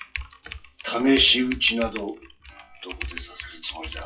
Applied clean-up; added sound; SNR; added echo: classical method WPE with log-MMSE.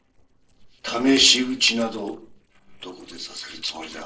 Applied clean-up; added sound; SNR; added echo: neural separator model SepFormer DNS4.